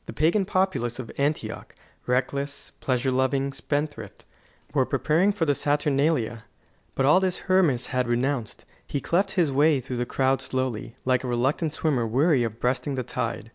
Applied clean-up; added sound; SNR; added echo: none; none; none; none.